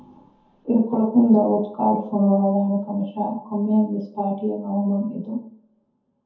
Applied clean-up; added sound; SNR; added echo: none; none; none; reverberation time 0.5 s.